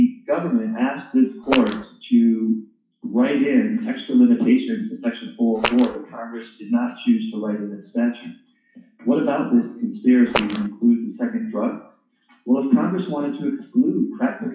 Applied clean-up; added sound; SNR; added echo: classical method WPE with log-MMSE.